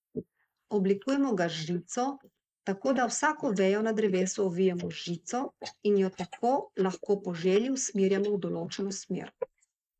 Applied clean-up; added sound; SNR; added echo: neural mask model Resemble Enhance denoiser.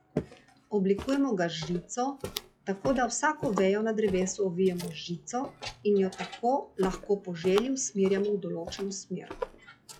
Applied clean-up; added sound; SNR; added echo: classical method log-MMSE.